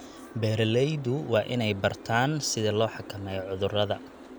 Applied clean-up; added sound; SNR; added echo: none; Boat, Water vehicle; 18 dB; none.